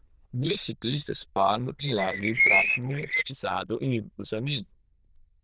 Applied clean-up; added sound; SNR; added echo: neural diffusion model UNIVERSE++.